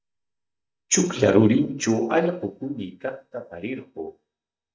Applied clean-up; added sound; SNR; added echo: neural mask model DeepFilterNet 3.